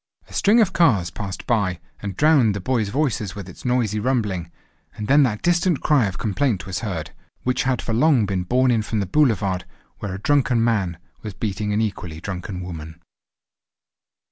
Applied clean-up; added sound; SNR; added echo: none; none; none; none.